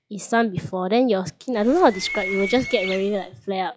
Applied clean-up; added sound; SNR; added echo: classical method log-MMSE.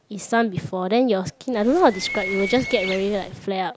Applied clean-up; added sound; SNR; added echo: none; Bird; 10 dB; none.